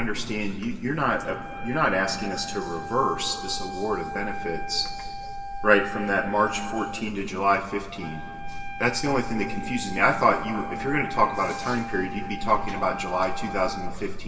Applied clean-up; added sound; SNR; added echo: none; Wind instrument, woodwind instrument; 11 dB; reverberation time 2.5 s.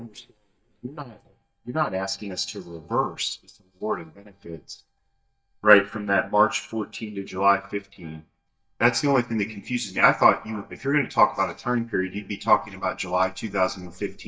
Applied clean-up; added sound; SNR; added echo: neural mask model DeepFilterNet 3.